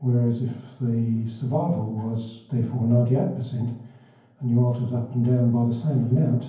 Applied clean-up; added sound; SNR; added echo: none; none; none; reverberation time 0.9 s.